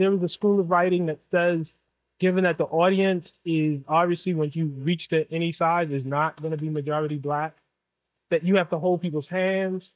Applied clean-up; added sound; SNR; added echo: neural mask model DeepFilterNet 3.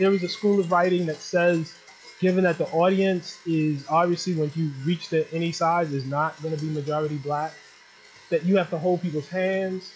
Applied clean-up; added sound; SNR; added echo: classical method log-MMSE.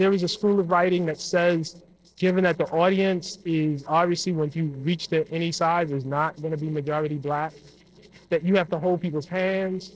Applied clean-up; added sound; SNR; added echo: neural separator model SepFormer DNS4.